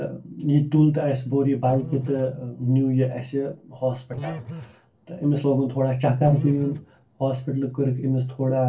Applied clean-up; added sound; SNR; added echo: neural separator model SepFormer DNS4.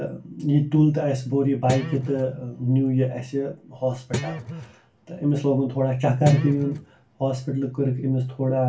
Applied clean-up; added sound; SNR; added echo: none; Guitar; 10 dB; reverberation time 0.2 s.